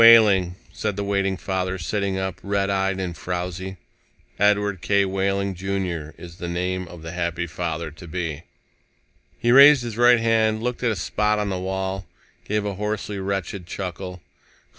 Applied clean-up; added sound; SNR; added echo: none; none; none; none.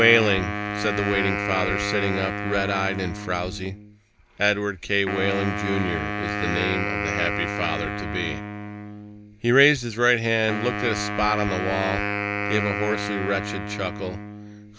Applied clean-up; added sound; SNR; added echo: none; Wind instrument, woodwind instrument; 4 dB; none.